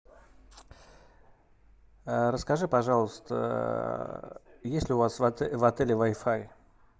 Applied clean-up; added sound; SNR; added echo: none; none; none; none.